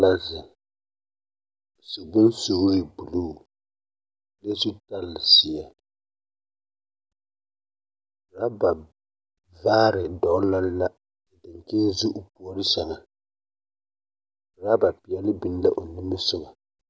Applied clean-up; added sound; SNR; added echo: none; none; none; none.